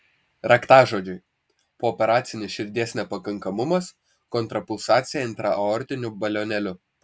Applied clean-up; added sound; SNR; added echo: none; none; none; none.